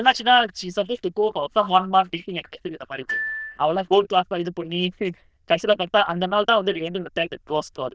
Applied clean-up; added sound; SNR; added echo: neural diffusion model UNIVERSE++.